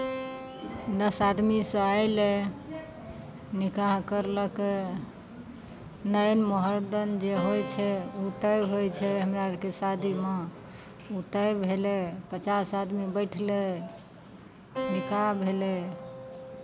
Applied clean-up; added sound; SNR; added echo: none; Keyboard (musical); 13 dB; none.